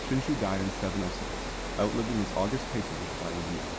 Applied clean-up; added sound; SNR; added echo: none; Water; 3 dB; none.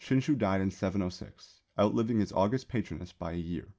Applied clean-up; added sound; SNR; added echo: none; none; none; none.